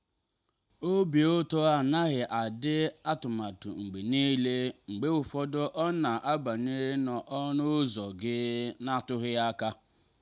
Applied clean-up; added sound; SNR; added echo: none; none; none; none.